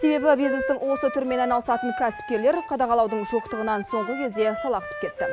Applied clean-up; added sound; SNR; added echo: none; Wind instrument, woodwind instrument; 8 dB; none.